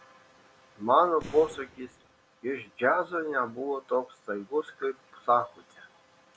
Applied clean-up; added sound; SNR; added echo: none; Boom; 17 dB; none.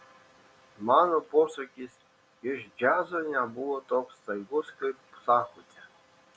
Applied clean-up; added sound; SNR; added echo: none; none; none; none.